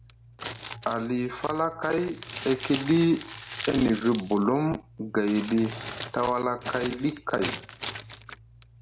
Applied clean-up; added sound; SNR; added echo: none; Crumpling, crinkling; 12 dB; none.